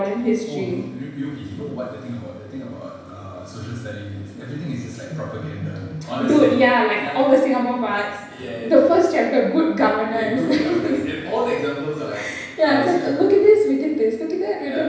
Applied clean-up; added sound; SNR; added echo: none; none; none; reverberation time 0.9 s.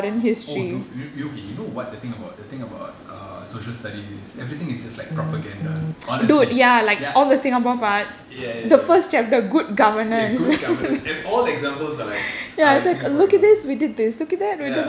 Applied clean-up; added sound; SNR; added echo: none; none; none; none.